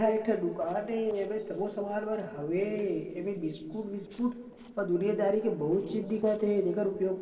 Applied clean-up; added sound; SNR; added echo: neural separator model SepFormer DNS4.